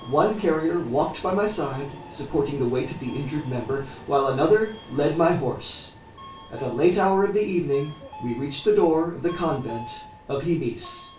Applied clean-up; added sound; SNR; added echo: none; Subway, metro, underground; 18 dB; reverberation time 0.3 s.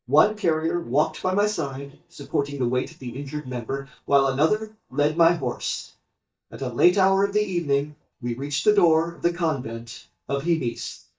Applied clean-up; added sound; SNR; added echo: neural mask model DeepFilterNet 3.